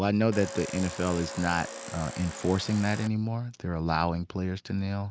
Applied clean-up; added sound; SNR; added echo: none; Domestic sounds, home sounds; 11 dB; none.